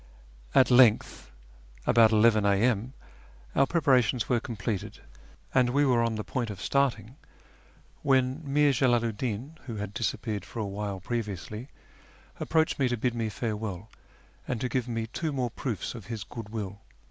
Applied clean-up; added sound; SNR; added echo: none; none; none; none.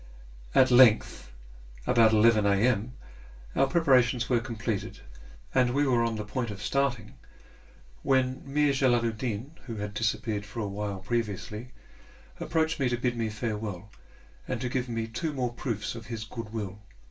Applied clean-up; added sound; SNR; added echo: none; none; none; reverberation time 0.2 s.